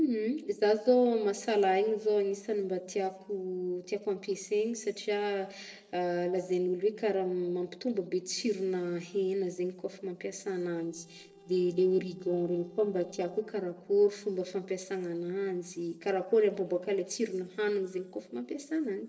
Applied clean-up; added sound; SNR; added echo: neural separator model SepFormer DNS4.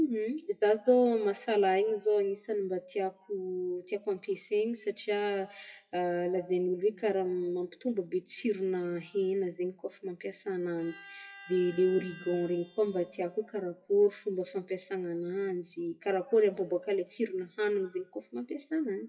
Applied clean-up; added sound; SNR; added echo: classical method WPE with log-MMSE.